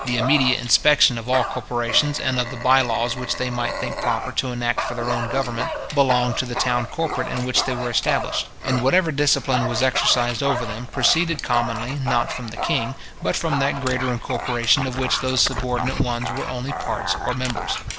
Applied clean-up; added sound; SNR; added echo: none; Dog; 6 dB; none.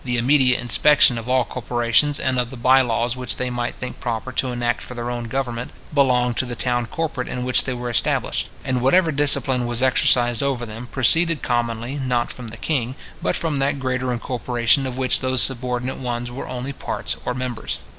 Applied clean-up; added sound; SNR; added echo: none; none; none; none.